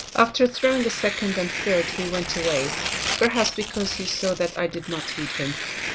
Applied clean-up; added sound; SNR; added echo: none; Tearing; 5 dB; none.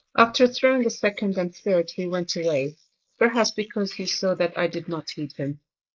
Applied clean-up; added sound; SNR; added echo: neural mask model Resemble Enhance denoiser.